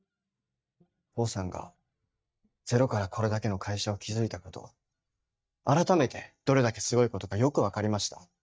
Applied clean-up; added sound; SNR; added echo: neural mask model DeepFilterNet 3.